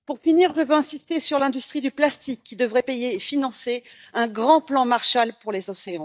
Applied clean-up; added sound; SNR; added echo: neural mask model DeepFilterNet 3.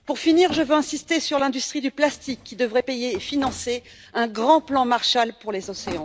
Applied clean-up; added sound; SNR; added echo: none; Drawer open or close; 19 dB; none.